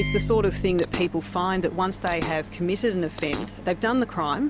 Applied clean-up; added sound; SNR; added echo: none; Fart + Microwave oven; 8 dB; none.